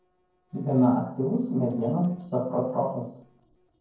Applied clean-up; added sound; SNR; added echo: neural separator model SepFormer DNS4.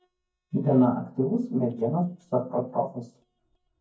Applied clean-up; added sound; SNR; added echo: neural mask model DeepFilterNet 3.